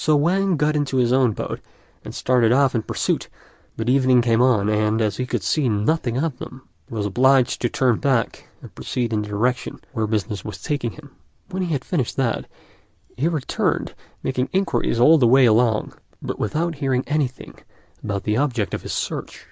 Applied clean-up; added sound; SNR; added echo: none; none; none; none.